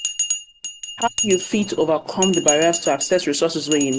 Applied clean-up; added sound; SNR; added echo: none; Bell; 5 dB; none.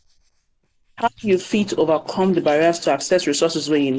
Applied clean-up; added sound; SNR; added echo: neural mask model Resemble Enhance denoiser.